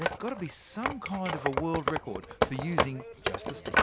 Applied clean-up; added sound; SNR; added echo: none; Wood; -4 dB; none.